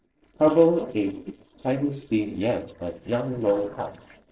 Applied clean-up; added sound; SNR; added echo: neural separator model SepFormer DNS4.